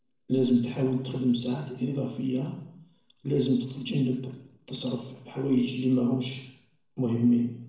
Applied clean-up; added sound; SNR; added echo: none; none; none; reverberation time 0.7 s.